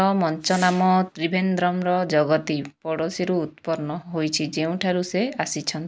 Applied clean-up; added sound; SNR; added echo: none; Whoosh, swoosh, swish; 18 dB; none.